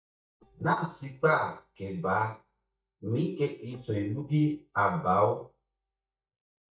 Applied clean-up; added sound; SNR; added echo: neural mask model DeepFilterNet 3.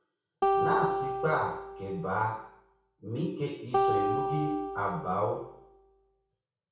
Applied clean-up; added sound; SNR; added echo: none; Acoustic guitar; -2 dB; reverberation time 0.6 s.